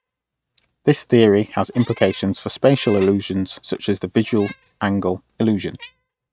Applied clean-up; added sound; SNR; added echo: neural mask model RNNoise.